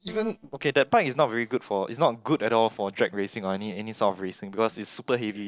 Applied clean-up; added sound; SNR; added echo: neural separator model SepFormer DNS4.